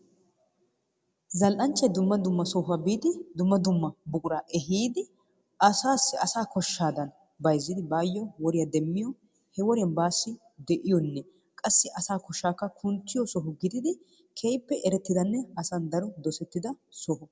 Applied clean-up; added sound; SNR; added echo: none; none; none; none.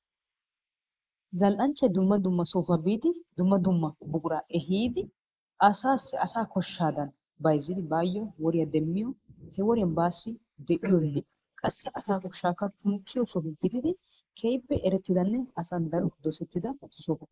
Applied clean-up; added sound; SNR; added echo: neural mask model Resemble Enhance denoiser.